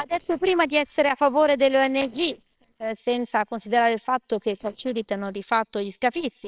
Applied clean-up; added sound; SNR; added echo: neural separator model SepFormer WHAMR!.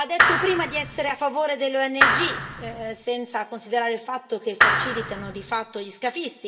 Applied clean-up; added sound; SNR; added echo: none; Clapping; -3 dB; reverberation time 0.3 s.